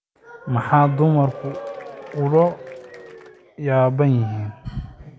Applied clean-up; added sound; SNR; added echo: none; Applause / Crowd / Cheering; 16 dB; none.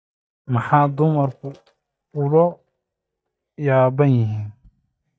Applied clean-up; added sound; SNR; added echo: neural mask model DeepFilterNet 3.